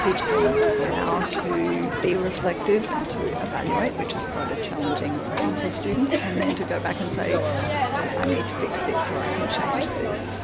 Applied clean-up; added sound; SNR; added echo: none; Crowd; -2 dB; none.